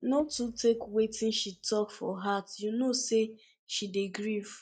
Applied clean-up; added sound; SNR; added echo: neural mask model DeepFilterNet 3.